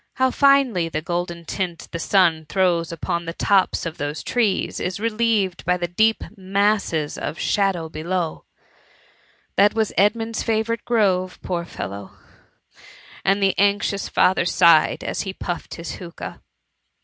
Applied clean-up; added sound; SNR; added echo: none; none; none; none.